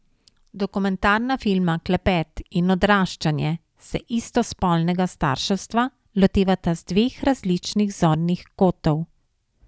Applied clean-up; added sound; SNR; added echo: none; none; none; none.